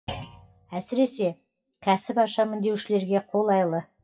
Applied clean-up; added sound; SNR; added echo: classical method WPE with log-MMSE.